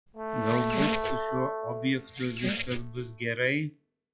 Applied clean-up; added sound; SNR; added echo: classical method log-MMSE.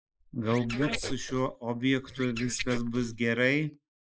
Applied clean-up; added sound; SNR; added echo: neural mask model Resemble Enhance denoiser.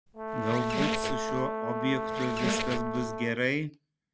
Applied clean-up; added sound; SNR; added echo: none; Squeak + Brass instrument; 0 dB; none.